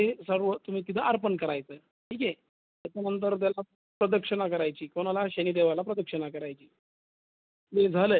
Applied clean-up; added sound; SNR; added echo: none; none; none; none.